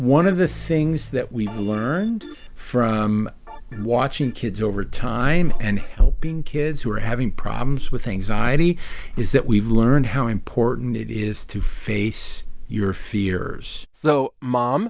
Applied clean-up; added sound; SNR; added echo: none; none; none; none.